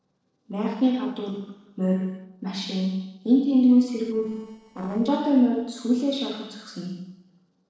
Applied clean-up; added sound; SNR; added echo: neural separator model SepFormer DNS4.